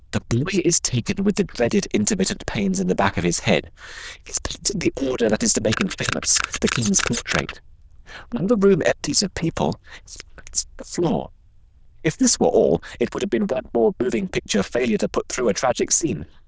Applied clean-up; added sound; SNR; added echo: neural diffusion model UNIVERSE++.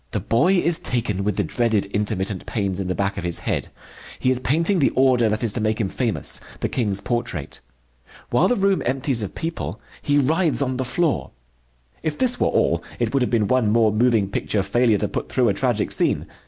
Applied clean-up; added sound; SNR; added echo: none; none; none; none.